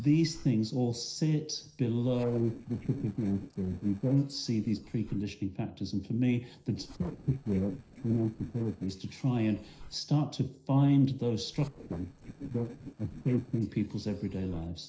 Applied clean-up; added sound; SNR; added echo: neural separator model SepFormer DNS4.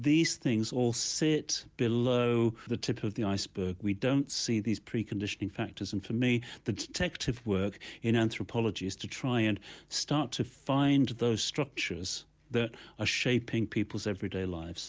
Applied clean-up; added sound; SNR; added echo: none; none; none; none.